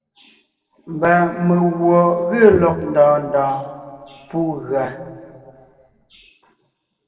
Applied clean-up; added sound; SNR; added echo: neural separator model SepFormer DNS4.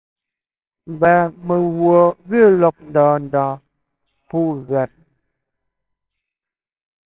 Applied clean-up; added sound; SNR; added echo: neural separator model SepFormer WHAMR!.